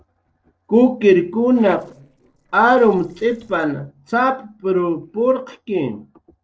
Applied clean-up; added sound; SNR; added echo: neural separator model SepFormer DNS4.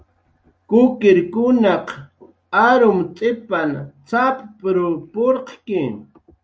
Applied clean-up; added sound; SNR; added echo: none; none; none; none.